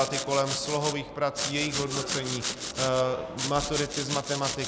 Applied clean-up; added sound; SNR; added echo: none; Domestic sounds, home sounds; 5 dB; none.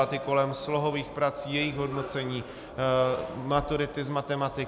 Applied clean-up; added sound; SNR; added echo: none; none; none; none.